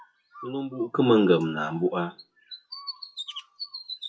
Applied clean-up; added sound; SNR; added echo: classical method WPE with log-MMSE.